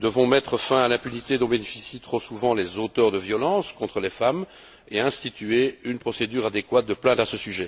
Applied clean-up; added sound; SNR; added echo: none; none; none; none.